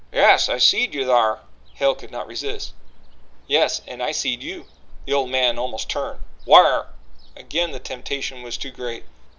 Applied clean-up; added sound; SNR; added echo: none; Ocean; 9 dB; none.